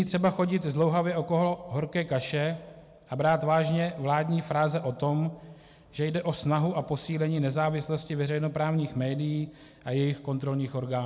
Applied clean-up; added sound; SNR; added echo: none; none; none; none.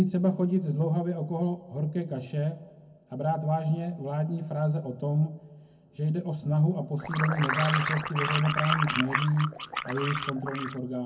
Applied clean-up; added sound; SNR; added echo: none; Liquid; 3 dB; reverberation time 0.3 s.